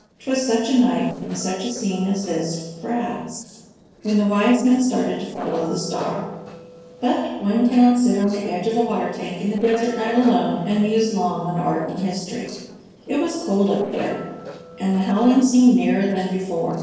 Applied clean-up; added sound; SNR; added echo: neural separator model SepFormer DNS4.